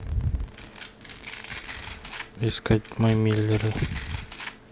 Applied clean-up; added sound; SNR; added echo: none; Domestic sounds, home sounds; 13 dB; none.